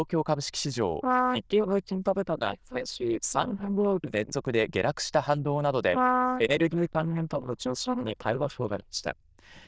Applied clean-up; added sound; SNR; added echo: neural diffusion model UNIVERSE++.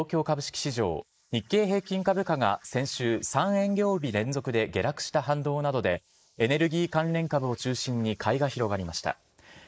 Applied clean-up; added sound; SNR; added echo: neural mask model Resemble Enhance denoiser.